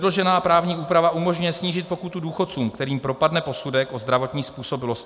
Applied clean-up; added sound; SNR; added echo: none; none; none; none.